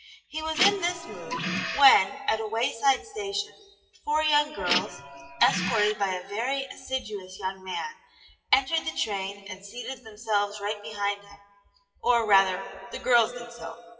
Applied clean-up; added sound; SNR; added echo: classical method WPE with log-MMSE.